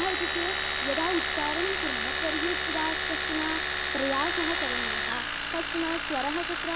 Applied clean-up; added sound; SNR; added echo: none; Domestic sounds, home sounds; -3 dB; none.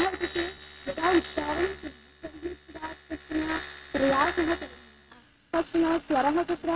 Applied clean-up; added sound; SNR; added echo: neural mask model RNNoise.